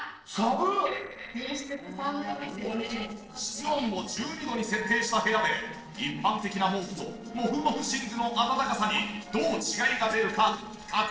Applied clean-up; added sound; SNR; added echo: neural separator model SepFormer DNS4.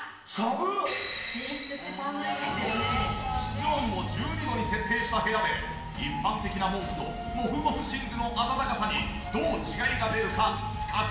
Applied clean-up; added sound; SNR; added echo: none; Hi-hat; 17 dB; reverberation time 1.0 s.